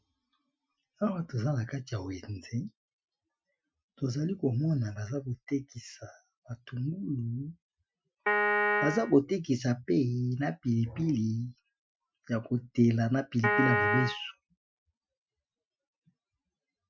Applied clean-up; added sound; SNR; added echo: classical method Wiener filter.